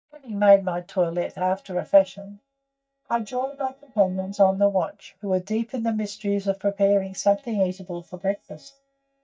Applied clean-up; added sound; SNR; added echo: neural mask model DeepFilterNet 3.